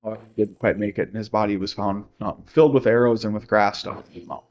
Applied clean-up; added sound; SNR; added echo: neural mask model DeepFilterNet 3.